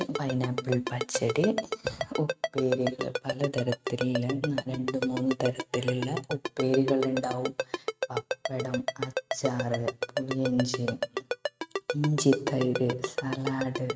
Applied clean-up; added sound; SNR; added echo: neural mask model RNNoise.